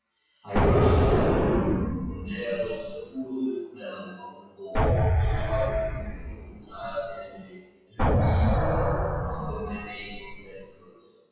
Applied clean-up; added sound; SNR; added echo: classical method WPE with log-MMSE.